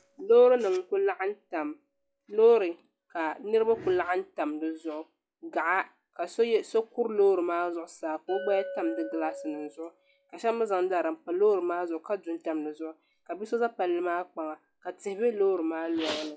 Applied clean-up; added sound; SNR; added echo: classical method log-MMSE.